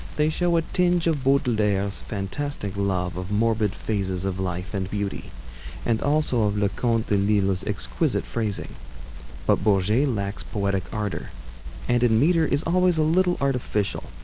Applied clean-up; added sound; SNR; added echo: none; Crackle; 8 dB; none.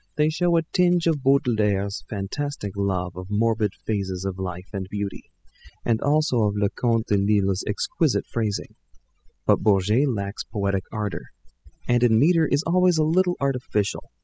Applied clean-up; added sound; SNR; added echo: classical method spectral subtraction.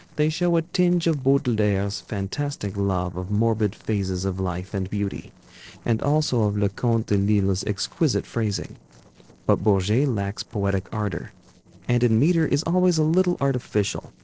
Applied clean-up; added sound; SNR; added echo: neural separator model SepFormer DNS4.